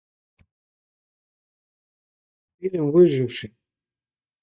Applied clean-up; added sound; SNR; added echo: neural mask model DeepFilterNet 3.